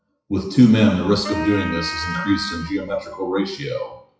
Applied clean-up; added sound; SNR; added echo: classical method WPE with log-MMSE.